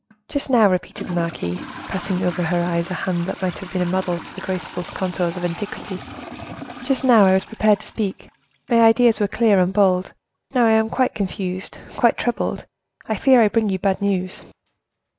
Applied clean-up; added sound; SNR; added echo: none; Trickle, dribble / Toilet flush; 17 dB; none.